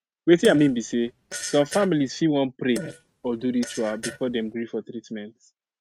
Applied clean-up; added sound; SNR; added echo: neural mask model RNNoise.